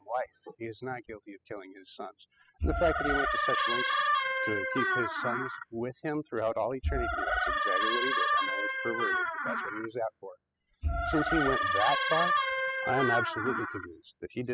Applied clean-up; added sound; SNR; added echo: classical method spectral subtraction.